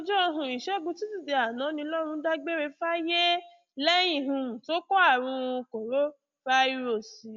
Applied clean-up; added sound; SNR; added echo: none; none; none; none.